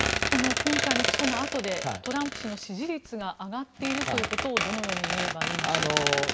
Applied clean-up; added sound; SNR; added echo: none; Squeak; -2 dB; none.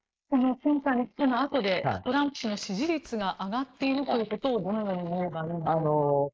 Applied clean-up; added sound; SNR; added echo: neural mask model Resemble Enhance denoiser.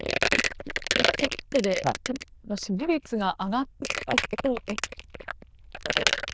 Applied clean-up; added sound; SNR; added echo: neural diffusion model UNIVERSE++.